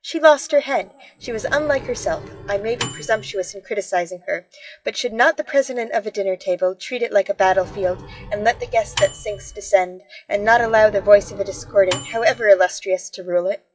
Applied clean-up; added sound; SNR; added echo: classical method WPE with log-MMSE.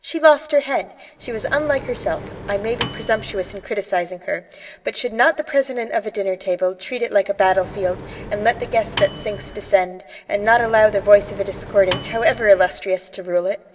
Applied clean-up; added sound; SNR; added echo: none; Microwave oven; 12 dB; reverberation time 1.3 s.